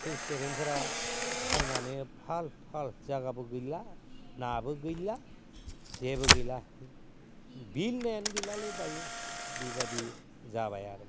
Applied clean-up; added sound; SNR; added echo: none; Camera; -2 dB; none.